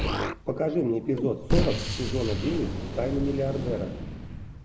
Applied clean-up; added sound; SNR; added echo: none; Explosion; 1 dB; none.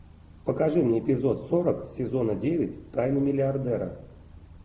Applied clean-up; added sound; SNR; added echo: none; none; none; none.